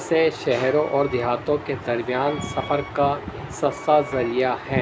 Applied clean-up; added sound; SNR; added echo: none; Wind instrument, woodwind instrument; 20 dB; none.